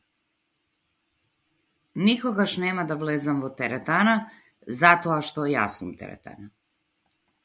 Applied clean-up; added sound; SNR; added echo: none; none; none; none.